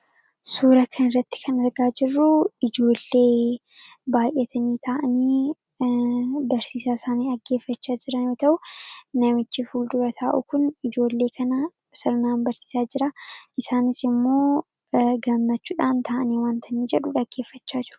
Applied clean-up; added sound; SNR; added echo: none; none; none; none.